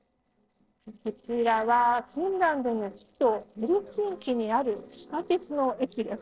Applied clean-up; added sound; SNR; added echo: neural separator model SepFormer DNS4.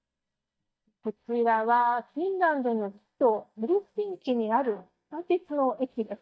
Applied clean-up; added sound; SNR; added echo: neural mask model DeepFilterNet 3.